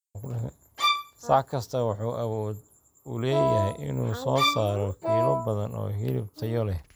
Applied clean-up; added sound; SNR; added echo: none; Bowed string instrument + Wind instrument, woodwind instrument; -1 dB; none.